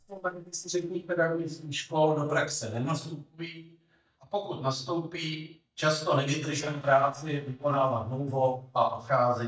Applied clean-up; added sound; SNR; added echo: neural mask model DeepFilterNet 3.